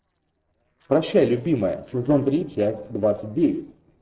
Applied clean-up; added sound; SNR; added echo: neural separator model SepFormer DNS4.